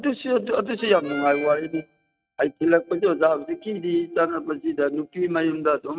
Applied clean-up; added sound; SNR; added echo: neural mask model RNNoise.